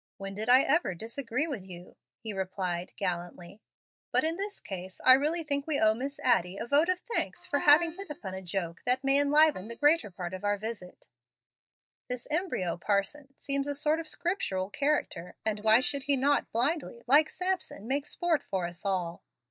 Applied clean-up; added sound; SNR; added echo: neural mask model DeepFilterNet 3.